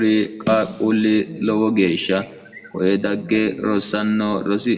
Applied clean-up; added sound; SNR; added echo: none; Snare drum; 14 dB; reverberation time 0.8 s.